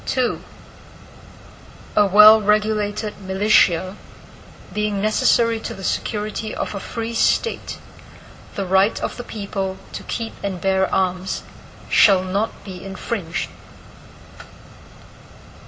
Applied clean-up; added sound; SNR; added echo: none; none; none; reverberation time 1.0 s.